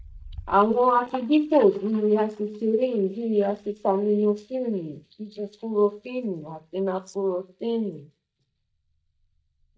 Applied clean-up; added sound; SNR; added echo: neural mask model DeepFilterNet 3.